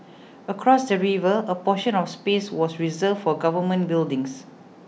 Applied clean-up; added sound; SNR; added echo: none; none; none; none.